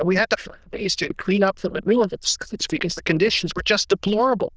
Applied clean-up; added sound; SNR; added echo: neural diffusion model UNIVERSE++.